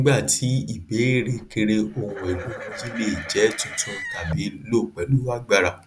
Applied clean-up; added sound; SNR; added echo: none; Livestock, farm animals, working animals; 12 dB; none.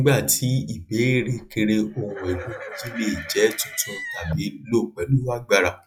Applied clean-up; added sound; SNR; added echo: classical method log-MMSE.